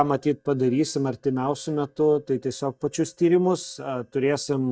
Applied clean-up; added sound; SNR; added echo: neural mask model DeepFilterNet 3.